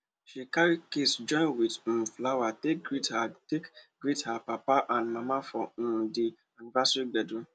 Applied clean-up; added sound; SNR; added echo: none; none; none; none.